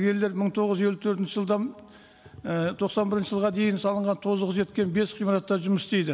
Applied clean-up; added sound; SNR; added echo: none; none; none; none.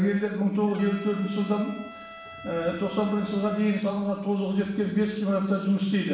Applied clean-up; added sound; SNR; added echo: none; Trumpet; 17 dB; reverberation time 0.6 s.